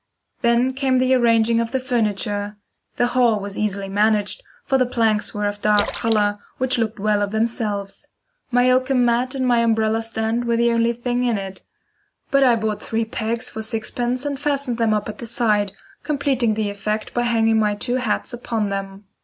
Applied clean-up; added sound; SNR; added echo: none; Splash, splatter; 12 dB; none.